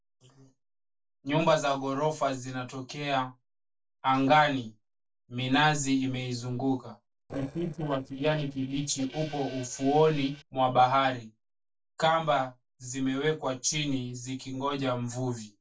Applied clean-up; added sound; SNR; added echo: neural separator model SepFormer DNS4.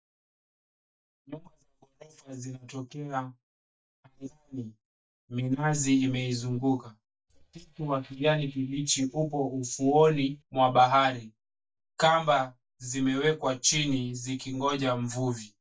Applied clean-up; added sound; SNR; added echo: neural mask model DeepFilterNet 3.